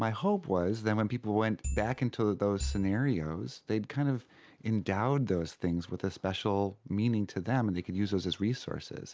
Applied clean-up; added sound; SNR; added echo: none; Marimba, xylophone / Wood; 5 dB; none.